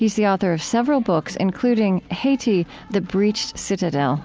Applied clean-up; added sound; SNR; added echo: none; none; none; none.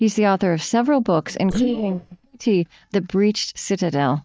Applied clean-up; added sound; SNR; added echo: neural mask model DeepFilterNet 3.